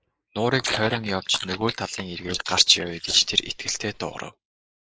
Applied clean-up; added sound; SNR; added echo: neural mask model Resemble Enhance denoiser.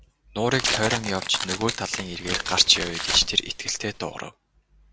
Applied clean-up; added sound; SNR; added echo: none; Tearing; 5 dB; none.